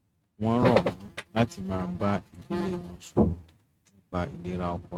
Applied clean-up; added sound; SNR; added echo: neural mask model RNNoise.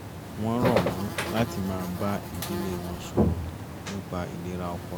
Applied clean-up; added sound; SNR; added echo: none; Buzz; -1 dB; none.